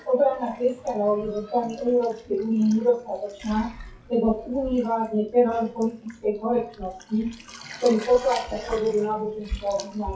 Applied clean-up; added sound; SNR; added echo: classical method WPE with log-MMSE.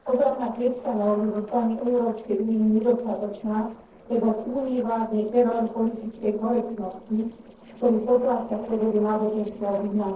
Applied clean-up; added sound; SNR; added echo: neural separator model SepFormer DNS4.